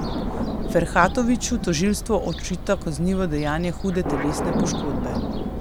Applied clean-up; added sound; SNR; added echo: none; Fowl + Thunder; 3 dB; none.